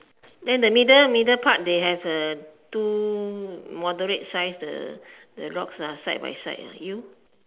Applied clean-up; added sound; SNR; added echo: none; none; none; none.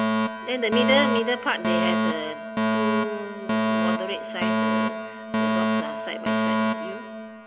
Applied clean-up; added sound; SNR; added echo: none; Alarm; -5 dB; none.